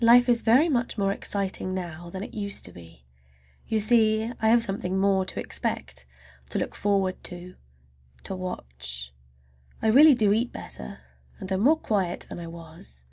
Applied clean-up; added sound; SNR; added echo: none; none; none; none.